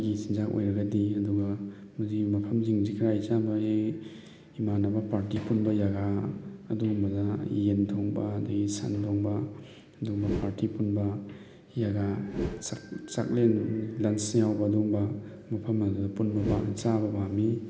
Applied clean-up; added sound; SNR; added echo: none; Whoosh, swoosh, swish; 10 dB; none.